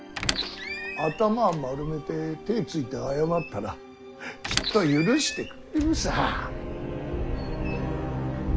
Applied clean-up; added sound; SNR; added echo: none; Squeak; 9 dB; none.